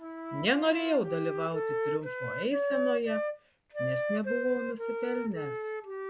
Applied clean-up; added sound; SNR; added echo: none; Wind instrument, woodwind instrument; 1 dB; none.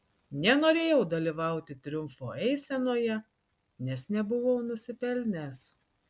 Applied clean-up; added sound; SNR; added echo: none; none; none; none.